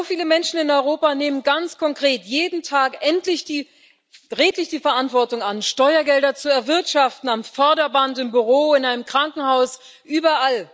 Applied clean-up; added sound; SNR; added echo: none; none; none; none.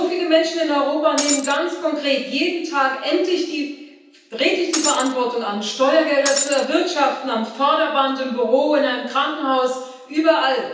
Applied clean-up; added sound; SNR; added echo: none; Shatter; 4 dB; reverberation time 0.9 s.